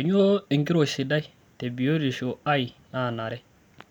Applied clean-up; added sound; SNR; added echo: none; none; none; none.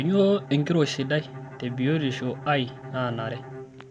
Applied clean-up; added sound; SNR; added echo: none; Bowed string instrument; 13 dB; none.